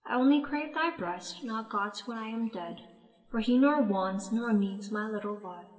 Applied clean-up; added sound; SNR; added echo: none; none; none; reverberation time 1.7 s.